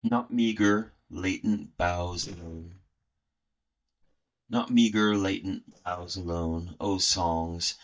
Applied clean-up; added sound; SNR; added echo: neural mask model DeepFilterNet 3.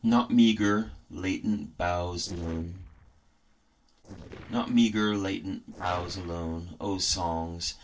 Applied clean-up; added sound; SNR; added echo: neural separator model SepFormer DNS4.